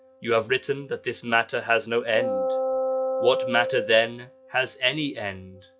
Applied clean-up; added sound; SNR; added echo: classical method log-MMSE.